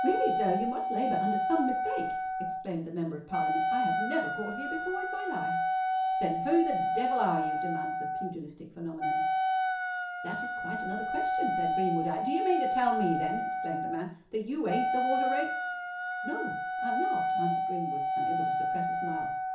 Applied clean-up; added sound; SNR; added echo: none; Wind instrument, woodwind instrument; -4 dB; reverberation time 0.7 s.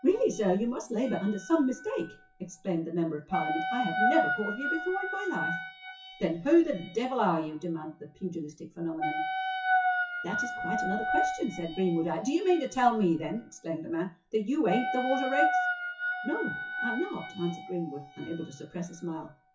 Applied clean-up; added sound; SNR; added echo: classical method WPE with log-MMSE.